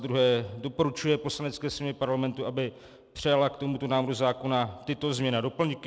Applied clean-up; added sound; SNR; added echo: none; none; none; none.